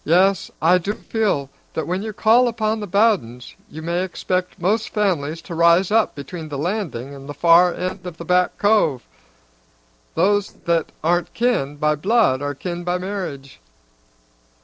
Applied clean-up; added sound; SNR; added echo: neural separator model SepFormer DNS4.